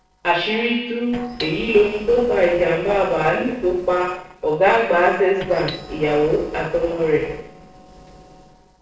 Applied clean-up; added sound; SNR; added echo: neural separator model SepFormer DNS4.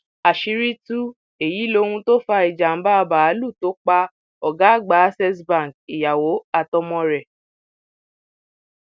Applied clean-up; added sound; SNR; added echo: none; none; none; none.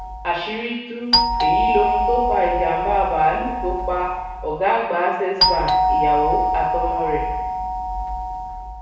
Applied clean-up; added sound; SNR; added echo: none; Doorbell; -2 dB; reverberation time 1.0 s.